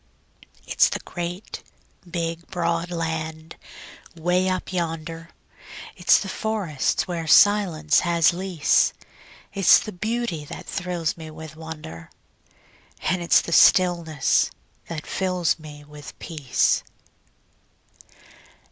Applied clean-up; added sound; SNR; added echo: none; none; none; none.